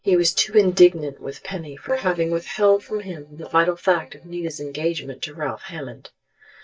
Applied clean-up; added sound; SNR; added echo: neural mask model DeepFilterNet 3.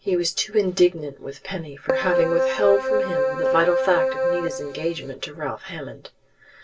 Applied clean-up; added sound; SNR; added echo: none; Keyboard (musical); -2 dB; reverberation time 0.1 s.